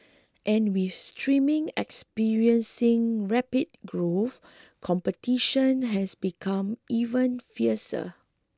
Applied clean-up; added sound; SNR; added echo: none; none; none; none.